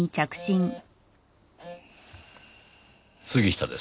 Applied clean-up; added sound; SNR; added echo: none; none; none; none.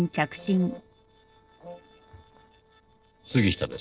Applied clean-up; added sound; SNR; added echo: neural separator model SepFormer DNS4.